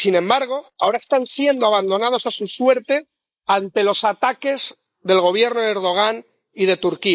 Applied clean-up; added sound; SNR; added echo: neural mask model Resemble Enhance denoiser.